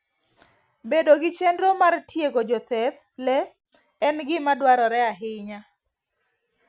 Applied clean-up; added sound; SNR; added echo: none; none; none; none.